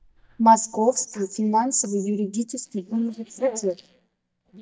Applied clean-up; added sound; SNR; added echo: neural mask model DeepFilterNet 3.